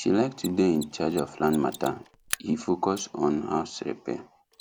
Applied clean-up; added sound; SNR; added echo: none; Mechanisms; 16 dB; none.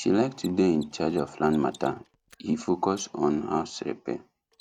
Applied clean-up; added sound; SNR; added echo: neural mask model RNNoise.